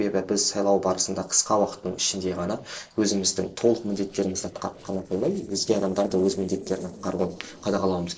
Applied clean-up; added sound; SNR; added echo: neural separator model SepFormer DNS4.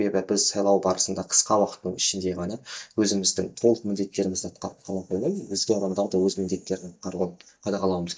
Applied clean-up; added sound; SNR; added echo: neural mask model DeepFilterNet 3.